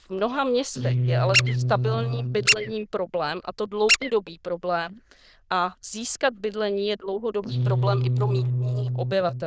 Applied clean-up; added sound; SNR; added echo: neural diffusion model UNIVERSE++.